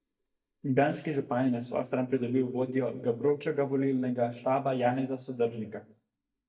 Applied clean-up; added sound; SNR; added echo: neural mask model DeepFilterNet 3.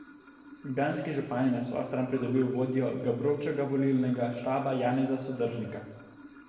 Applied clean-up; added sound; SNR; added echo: none; Sink (filling or washing) / Water; 19 dB; reverberation time 1.1 s.